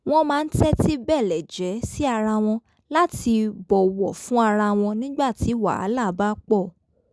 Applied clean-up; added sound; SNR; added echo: none; none; none; none.